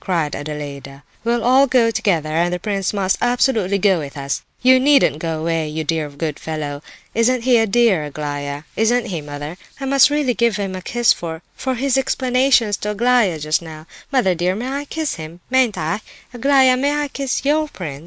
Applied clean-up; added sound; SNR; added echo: none; none; none; none.